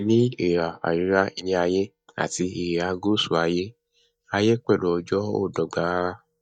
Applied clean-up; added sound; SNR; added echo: neural mask model DeepFilterNet 3.